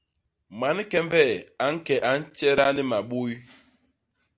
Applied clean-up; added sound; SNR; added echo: none; none; none; none.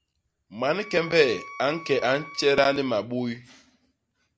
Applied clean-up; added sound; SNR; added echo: none; Wind instrument, woodwind instrument; 17 dB; none.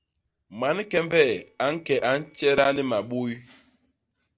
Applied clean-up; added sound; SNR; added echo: neural separator model SepFormer DNS4.